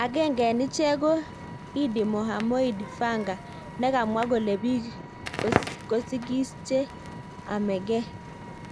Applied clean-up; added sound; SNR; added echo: none; Vehicle + Crackle; 9 dB; none.